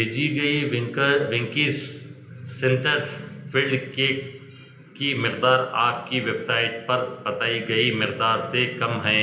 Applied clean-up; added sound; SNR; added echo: none; none; none; reverberation time 0.8 s.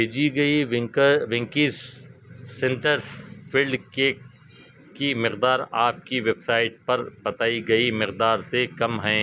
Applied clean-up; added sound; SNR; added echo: none; none; none; none.